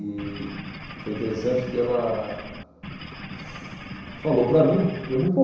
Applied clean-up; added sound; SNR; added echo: none; Engine / Boat, Water vehicle; 12 dB; reverberation time 1.0 s.